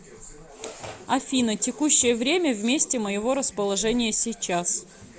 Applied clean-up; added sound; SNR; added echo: none; none; none; none.